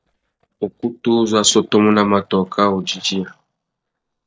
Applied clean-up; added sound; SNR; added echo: neural mask model DeepFilterNet 3.